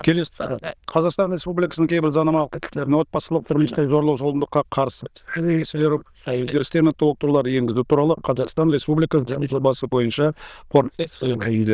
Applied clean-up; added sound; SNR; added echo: neural diffusion model UNIVERSE++.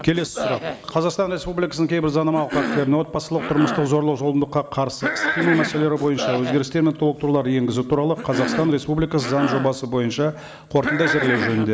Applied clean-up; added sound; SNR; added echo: none; Cough; 7 dB; none.